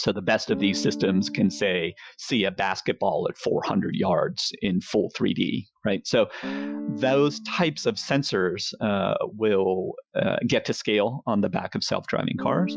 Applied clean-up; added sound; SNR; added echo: classical method Wiener filter.